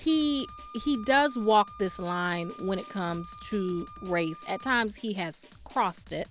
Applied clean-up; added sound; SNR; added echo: none; Drum + Wind instrument, woodwind instrument; 18 dB; none.